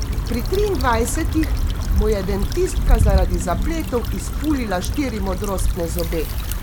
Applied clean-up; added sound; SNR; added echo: none; Stream / Trickle, dribble / Traffic noise, roadway noise; -4 dB; none.